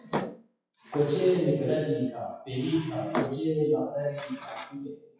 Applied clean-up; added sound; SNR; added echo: classical method WPE with log-MMSE.